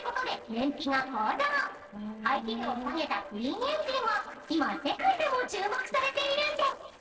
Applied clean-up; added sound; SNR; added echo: neural separator model SepFormer DNS4.